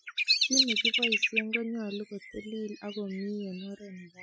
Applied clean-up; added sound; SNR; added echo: classical method Wiener filter.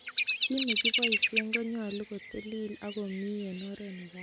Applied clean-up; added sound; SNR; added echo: none; Bird vocalization, bird call, bird song; -5 dB; none.